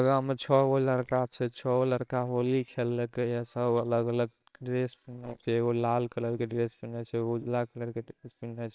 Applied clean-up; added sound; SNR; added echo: neural separator model SepFormer WHAMR!.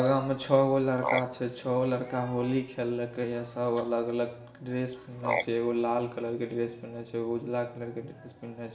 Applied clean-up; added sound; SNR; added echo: none; Frog; 8 dB; reverberation time 0.7 s.